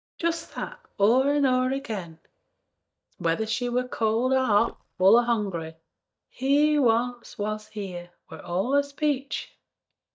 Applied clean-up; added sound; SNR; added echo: neural mask model DeepFilterNet 3.